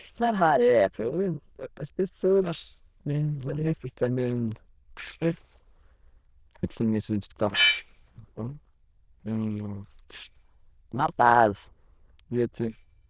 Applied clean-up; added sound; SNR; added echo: neural diffusion model UNIVERSE++.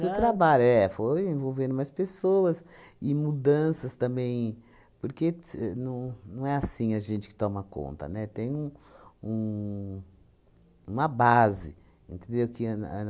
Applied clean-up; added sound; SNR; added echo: none; none; none; none.